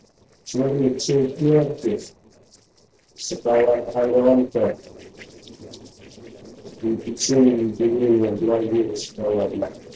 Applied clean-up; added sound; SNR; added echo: neural separator model SepFormer DNS4.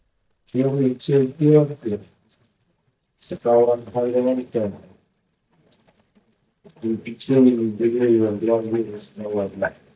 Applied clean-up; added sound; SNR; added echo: neural mask model DeepFilterNet 3.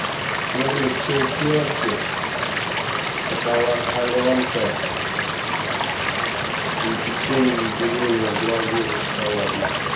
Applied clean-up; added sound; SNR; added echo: none; Stream / Liquid; -1 dB; reverberation time 0.6 s.